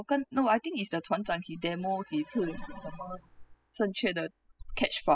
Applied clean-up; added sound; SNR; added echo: classical method spectral subtraction.